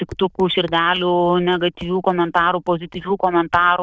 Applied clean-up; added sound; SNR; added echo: neural diffusion model UNIVERSE++.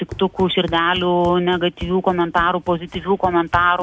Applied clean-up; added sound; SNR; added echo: none; Run; 17 dB; none.